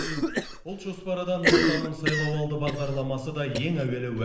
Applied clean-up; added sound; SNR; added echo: none; Cough; 0 dB; reverberation time 0.9 s.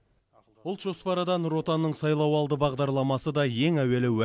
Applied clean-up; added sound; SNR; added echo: none; none; none; none.